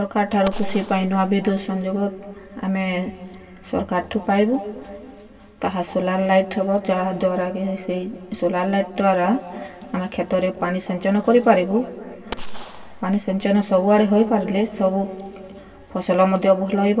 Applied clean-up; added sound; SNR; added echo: none; Gunshot, gunfire; 14 dB; reverberation time 2.4 s.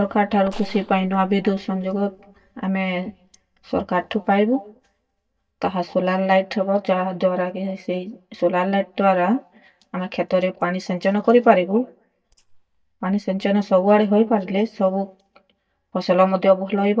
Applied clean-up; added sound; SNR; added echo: neural mask model DeepFilterNet 3.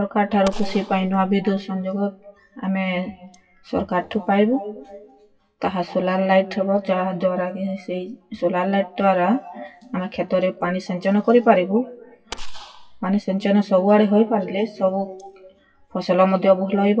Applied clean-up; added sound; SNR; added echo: classical method WPE with log-MMSE.